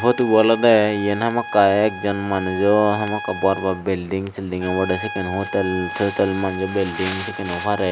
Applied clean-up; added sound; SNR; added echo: none; Trumpet; 12 dB; none.